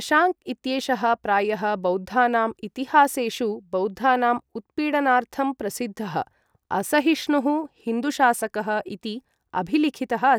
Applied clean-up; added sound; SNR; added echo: none; none; none; none.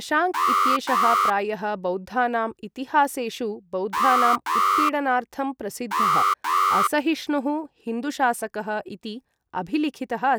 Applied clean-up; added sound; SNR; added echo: none; Alarm; -3 dB; none.